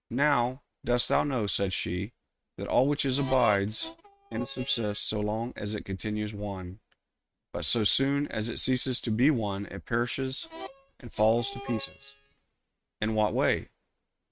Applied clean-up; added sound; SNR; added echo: neural mask model RNNoise.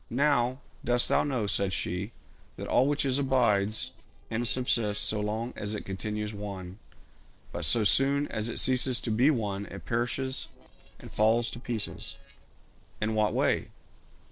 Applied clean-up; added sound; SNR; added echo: neural separator model SepFormer DNS4.